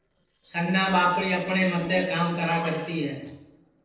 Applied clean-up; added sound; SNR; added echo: neural separator model SepFormer DNS4.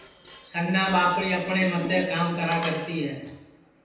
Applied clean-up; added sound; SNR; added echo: none; Dishes, pots, and pans; 14 dB; reverberation time 0.9 s.